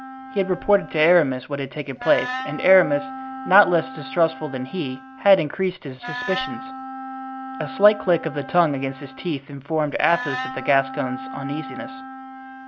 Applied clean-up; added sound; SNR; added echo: none; Wind instrument, woodwind instrument; 12 dB; none.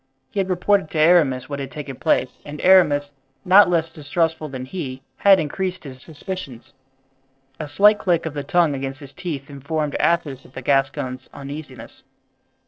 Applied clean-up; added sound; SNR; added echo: neural separator model SepFormer DNS4.